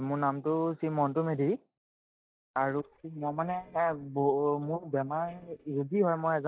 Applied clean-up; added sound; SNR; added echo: neural mask model DeepFilterNet 3.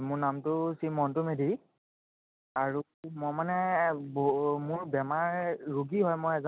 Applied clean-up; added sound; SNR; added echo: none; none; none; none.